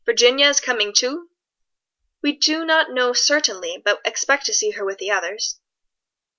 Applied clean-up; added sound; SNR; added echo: none; none; none; none.